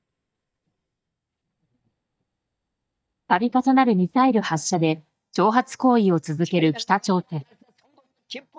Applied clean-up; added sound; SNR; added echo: neural mask model DeepFilterNet 3.